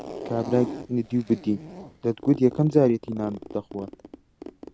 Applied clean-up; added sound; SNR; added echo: none; Zipper (clothing); 14 dB; none.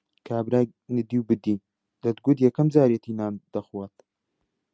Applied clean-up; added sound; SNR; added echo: none; none; none; none.